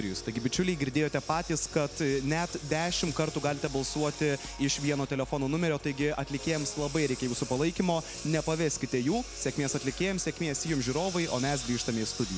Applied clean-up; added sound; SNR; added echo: none; Engine; 14 dB; none.